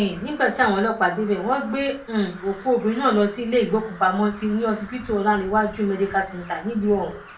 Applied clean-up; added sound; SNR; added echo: none; Crow; 20 dB; reverberation time 0.3 s.